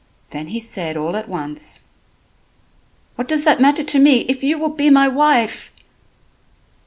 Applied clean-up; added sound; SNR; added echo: none; none; none; none.